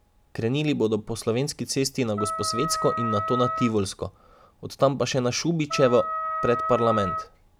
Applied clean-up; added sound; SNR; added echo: none; Wind instrument, woodwind instrument; 4 dB; none.